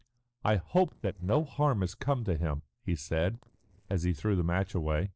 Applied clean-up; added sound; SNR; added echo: neural separator model SepFormer DNS4.